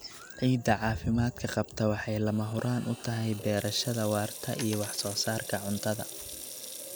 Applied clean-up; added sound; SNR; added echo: none; Coin (dropping) + Sink (filling or washing) / Water tap, faucet; 13 dB; none.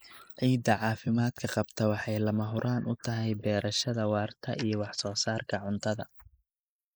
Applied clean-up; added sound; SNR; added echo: neural mask model Resemble Enhance denoiser.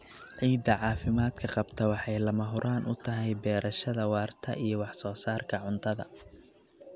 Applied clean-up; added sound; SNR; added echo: none; none; none; none.